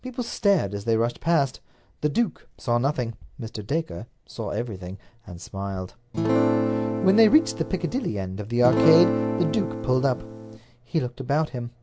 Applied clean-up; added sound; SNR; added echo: none; Acoustic guitar / Strum; 0 dB; none.